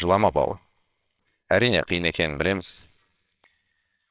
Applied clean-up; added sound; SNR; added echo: neural separator model SepFormer WHAMR!.